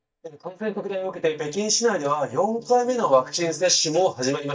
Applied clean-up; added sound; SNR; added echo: neural mask model DeepFilterNet 3.